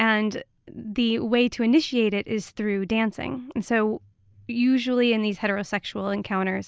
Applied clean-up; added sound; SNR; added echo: none; none; none; none.